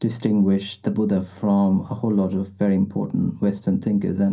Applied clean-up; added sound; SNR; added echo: none; none; none; reverberation time 0.3 s.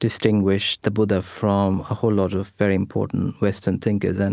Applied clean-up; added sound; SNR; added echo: none; none; none; none.